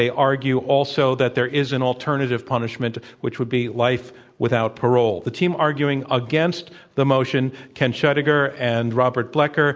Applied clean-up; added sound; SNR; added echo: none; none; none; none.